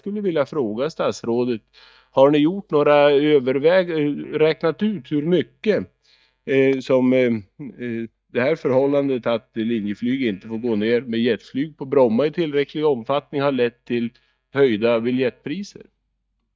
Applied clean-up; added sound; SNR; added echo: neural mask model DeepFilterNet 3.